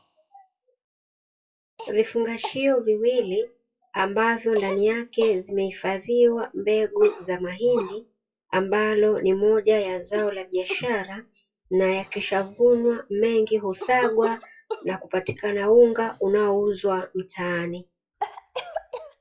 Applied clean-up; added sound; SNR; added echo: classical method WPE with log-MMSE.